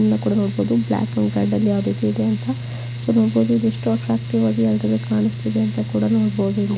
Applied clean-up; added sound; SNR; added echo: none; Mechanical fan; 8 dB; none.